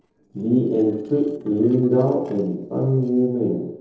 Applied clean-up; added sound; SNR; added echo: neural separator model SepFormer DNS4.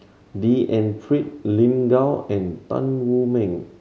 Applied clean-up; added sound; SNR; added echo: none; none; none; none.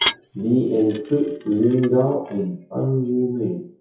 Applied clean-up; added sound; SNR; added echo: classical method WPE with log-MMSE.